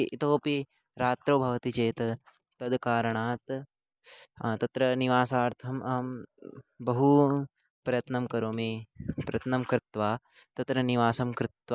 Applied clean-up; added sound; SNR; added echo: neural mask model Resemble Enhance denoiser.